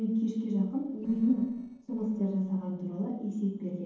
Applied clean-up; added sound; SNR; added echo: neural separator model SepFormer DNS4.